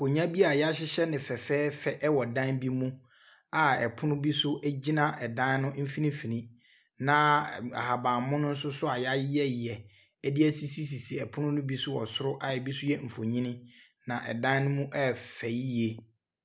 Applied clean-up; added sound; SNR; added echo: none; none; none; none.